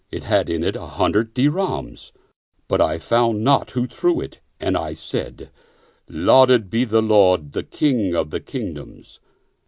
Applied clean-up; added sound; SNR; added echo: none; none; none; none.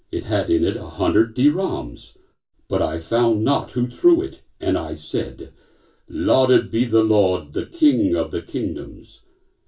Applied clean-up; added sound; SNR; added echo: none; none; none; reverberation time 0.2 s.